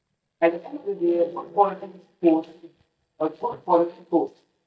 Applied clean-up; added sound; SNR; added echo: neural mask model DeepFilterNet 3.